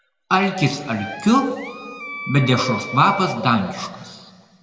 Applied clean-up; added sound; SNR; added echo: none; Wind instrument, woodwind instrument; 12 dB; reverberation time 1.6 s.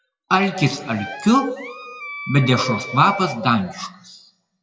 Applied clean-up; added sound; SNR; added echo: classical method WPE with log-MMSE.